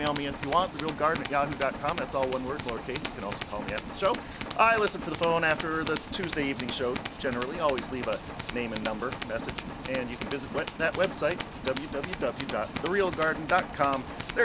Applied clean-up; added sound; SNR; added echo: none; Tools; 5 dB; none.